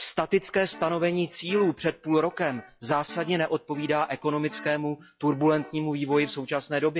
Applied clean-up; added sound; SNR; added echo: classical method log-MMSE.